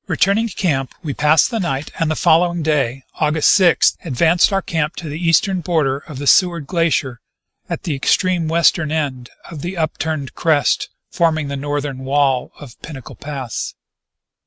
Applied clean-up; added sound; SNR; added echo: neural mask model RNNoise.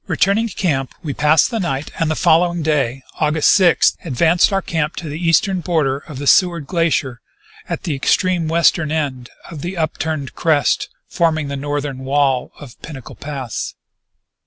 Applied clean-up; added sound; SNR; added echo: none; Bass drum; 17 dB; none.